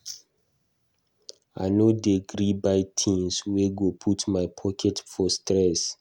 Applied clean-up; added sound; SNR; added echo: none; none; none; none.